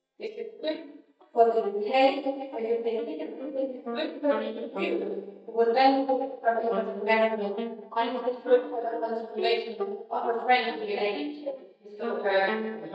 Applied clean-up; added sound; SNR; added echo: neural mask model DeepFilterNet 3.